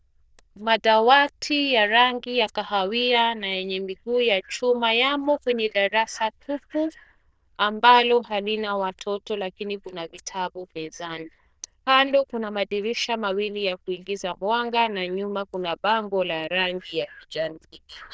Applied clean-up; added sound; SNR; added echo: neural diffusion model UNIVERSE++.